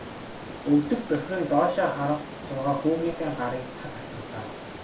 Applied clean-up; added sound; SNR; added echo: none; Stream; 11 dB; reverberation time 0.4 s.